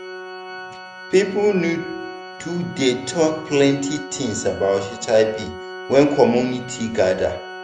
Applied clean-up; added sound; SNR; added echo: none; Organ; 14 dB; none.